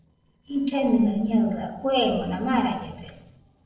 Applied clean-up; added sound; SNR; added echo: neural separator model SepFormer DNS4.